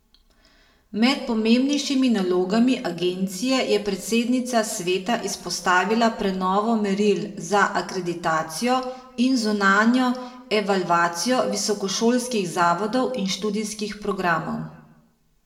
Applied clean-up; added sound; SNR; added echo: none; none; none; reverberation time 0.7 s.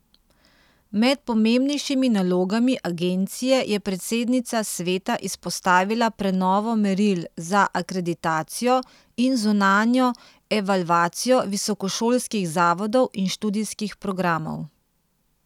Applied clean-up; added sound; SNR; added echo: none; none; none; none.